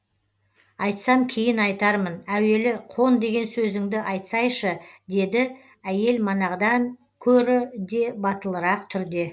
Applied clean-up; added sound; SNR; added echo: none; none; none; none.